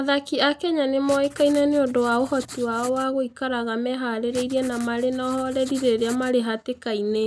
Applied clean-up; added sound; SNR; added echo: none; Writing; 16 dB; none.